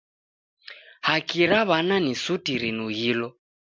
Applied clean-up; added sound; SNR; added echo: none; none; none; none.